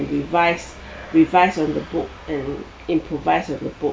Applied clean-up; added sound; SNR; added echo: none; none; none; none.